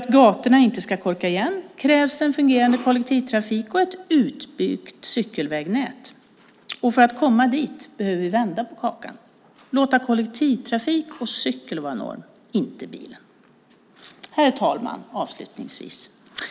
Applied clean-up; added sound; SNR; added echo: none; none; none; none.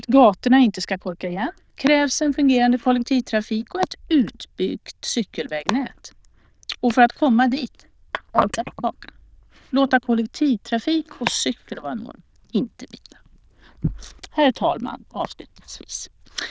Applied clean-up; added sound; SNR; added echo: neural diffusion model UNIVERSE++.